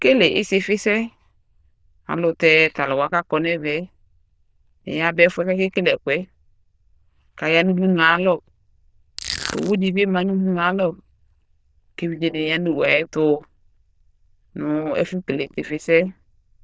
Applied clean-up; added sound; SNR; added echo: neural diffusion model UNIVERSE++.